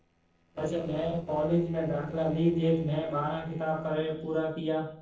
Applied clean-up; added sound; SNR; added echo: neural separator model SepFormer DNS4.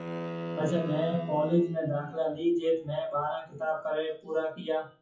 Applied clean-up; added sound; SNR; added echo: classical method WPE with log-MMSE.